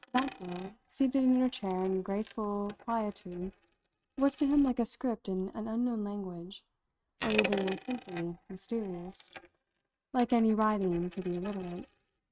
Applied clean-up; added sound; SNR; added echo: neural mask model RNNoise.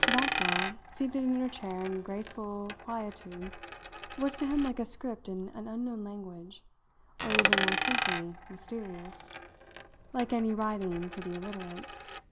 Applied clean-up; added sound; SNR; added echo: none; Coin (dropping); 1 dB; none.